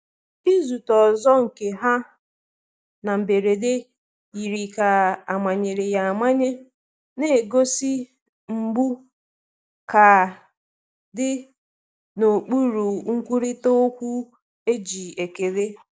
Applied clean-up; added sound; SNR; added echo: none; none; none; none.